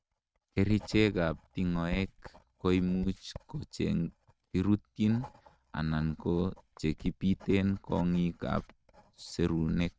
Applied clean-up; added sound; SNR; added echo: neural mask model RNNoise.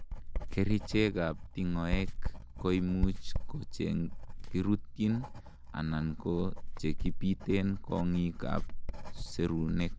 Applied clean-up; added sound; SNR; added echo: none; Writing; 2 dB; none.